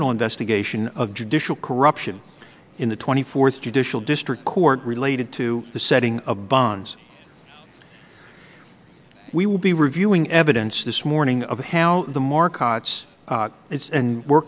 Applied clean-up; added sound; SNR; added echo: none; none; none; none.